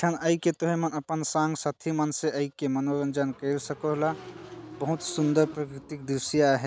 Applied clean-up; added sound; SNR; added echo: none; Motorcycle / Engine; 17 dB; none.